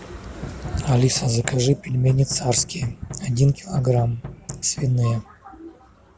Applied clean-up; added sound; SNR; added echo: none; Knock; 15 dB; none.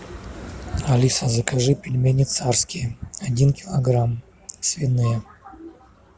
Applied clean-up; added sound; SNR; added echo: none; none; none; none.